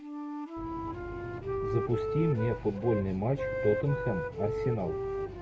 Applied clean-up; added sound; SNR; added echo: none; Wind instrument, woodwind instrument; 3 dB; none.